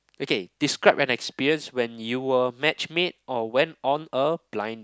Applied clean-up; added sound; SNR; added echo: none; none; none; none.